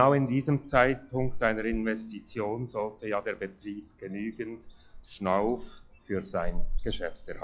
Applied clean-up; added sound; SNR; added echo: classical method log-MMSE.